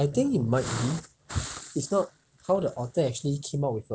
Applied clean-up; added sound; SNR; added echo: none; none; none; none.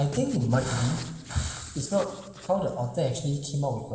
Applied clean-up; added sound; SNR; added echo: none; Writing; 18 dB; reverberation time 1.2 s.